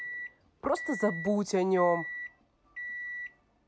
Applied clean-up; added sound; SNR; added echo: none; Microwave oven; 9 dB; none.